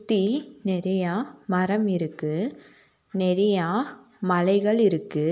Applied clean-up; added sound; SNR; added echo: none; none; none; none.